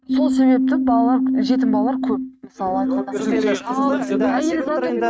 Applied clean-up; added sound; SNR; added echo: neural mask model RNNoise.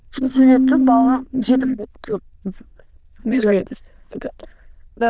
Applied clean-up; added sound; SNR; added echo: neural diffusion model UNIVERSE++.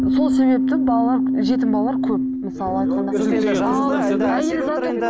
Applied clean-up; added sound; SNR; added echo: none; Keyboard (musical); -2 dB; none.